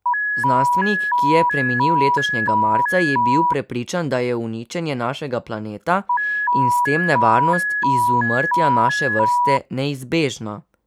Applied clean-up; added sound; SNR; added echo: none; Alarm; -3 dB; none.